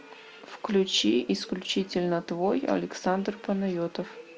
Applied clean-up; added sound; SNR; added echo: none; none; none; none.